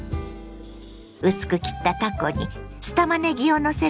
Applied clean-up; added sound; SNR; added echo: none; none; none; none.